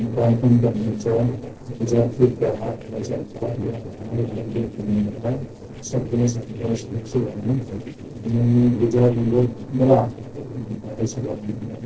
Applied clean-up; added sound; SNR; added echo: neural separator model SepFormer DNS4.